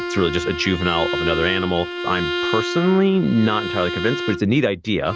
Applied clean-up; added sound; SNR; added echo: none; Bowed string instrument; 6 dB; none.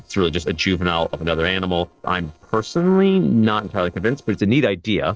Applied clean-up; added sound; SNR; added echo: neural separator model SepFormer DNS4.